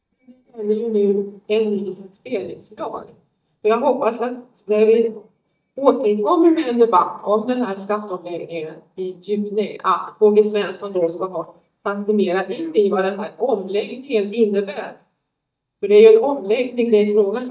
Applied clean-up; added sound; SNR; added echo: neural mask model DeepFilterNet 3.